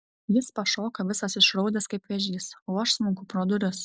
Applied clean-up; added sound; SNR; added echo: none; none; none; none.